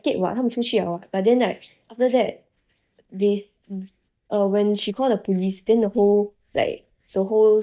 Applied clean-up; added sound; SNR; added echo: neural mask model DeepFilterNet 3.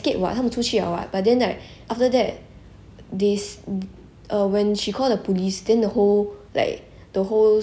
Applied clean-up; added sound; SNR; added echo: none; none; none; none.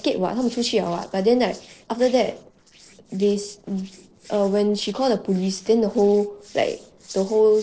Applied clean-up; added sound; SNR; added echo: neural separator model SepFormer DNS4.